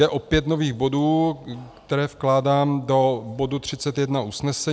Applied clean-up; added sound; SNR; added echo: none; none; none; none.